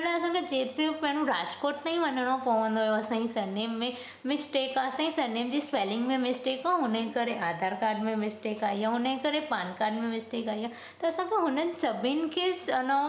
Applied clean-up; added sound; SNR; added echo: none; none; none; none.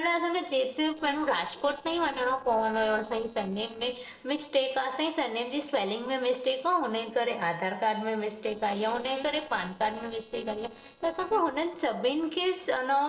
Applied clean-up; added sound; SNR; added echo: neural separator model SepFormer DNS4.